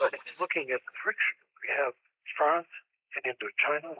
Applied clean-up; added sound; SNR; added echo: neural mask model Resemble Enhance denoiser.